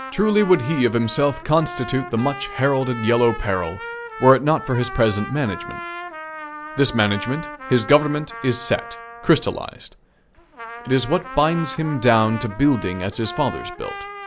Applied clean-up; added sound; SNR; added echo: none; Trumpet; 13 dB; none.